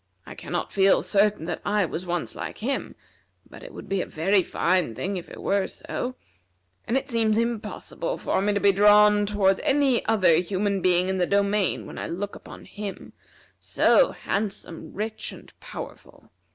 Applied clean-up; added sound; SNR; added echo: none; none; none; none.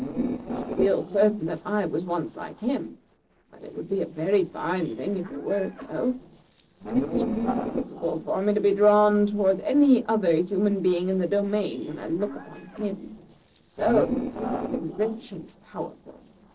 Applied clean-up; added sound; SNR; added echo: neural separator model SepFormer DNS4.